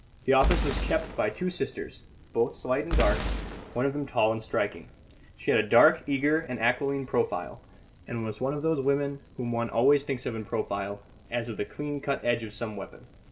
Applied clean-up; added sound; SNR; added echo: none; Boom; 4 dB; none.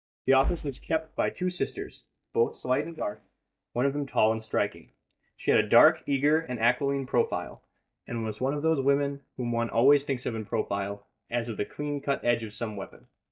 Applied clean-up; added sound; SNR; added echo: neural mask model DeepFilterNet 3.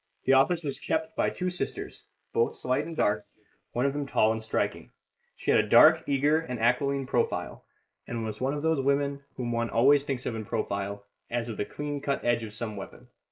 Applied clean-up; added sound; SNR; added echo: neural mask model Resemble Enhance denoiser.